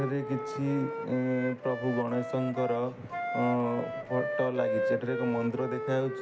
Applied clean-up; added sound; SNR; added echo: none; Wind instrument, woodwind instrument; 4 dB; none.